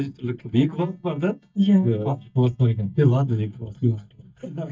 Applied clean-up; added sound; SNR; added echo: neural mask model DeepFilterNet 3.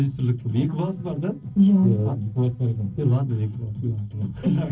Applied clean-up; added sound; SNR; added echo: neural separator model SepFormer DNS4.